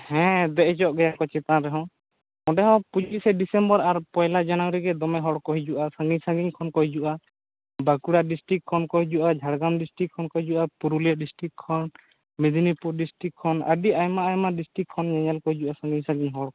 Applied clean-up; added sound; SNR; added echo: none; none; none; none.